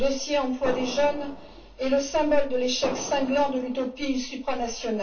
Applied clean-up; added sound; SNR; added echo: none; Fireworks; 12 dB; reverberation time 0.2 s.